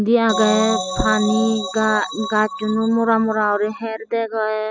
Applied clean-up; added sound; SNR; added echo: classical method spectral subtraction.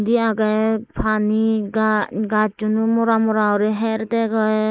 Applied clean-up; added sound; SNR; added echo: neural mask model Resemble Enhance denoiser.